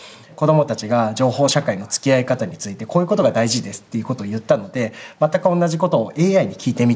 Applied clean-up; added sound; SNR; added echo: none; none; none; none.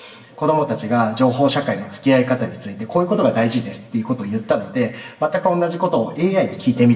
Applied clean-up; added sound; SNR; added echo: none; none; none; reverberation time 0.9 s.